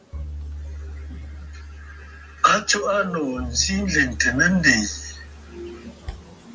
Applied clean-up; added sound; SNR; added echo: none; Bowed string instrument; 12 dB; none.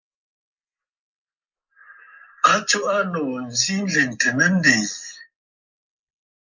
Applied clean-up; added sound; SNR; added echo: neural mask model Resemble Enhance denoiser.